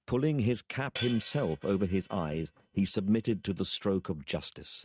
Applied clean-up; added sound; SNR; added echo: neural mask model RNNoise.